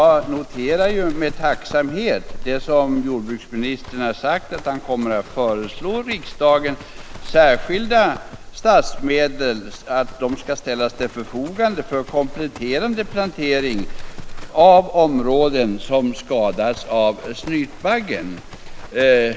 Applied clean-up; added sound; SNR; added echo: none; Livestock, farm animals, working animals; 11 dB; none.